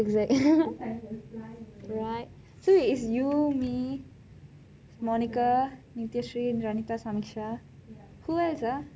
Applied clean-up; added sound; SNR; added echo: none; none; none; none.